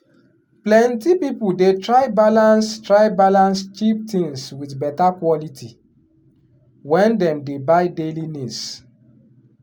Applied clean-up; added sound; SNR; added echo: none; none; none; none.